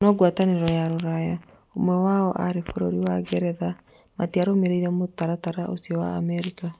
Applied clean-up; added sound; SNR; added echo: none; none; none; none.